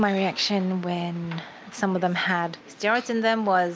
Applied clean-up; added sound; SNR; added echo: none; none; none; none.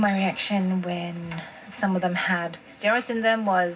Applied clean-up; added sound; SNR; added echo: none; none; none; reverberation time 0.4 s.